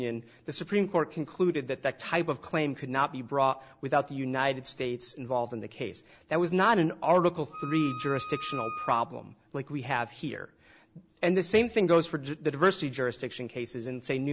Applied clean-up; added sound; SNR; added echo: none; Wind instrument, woodwind instrument; 10 dB; none.